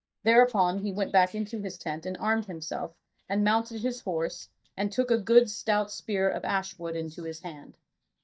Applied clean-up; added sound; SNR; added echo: neural mask model DeepFilterNet 3.